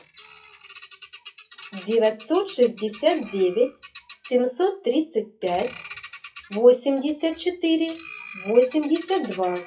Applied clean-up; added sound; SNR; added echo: classical method WPE with log-MMSE.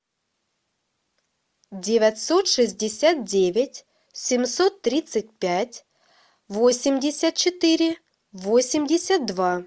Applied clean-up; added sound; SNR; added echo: none; none; none; none.